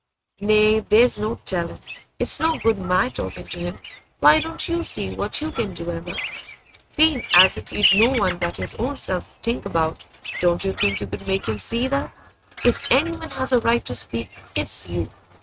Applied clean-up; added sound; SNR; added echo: neural mask model RNNoise.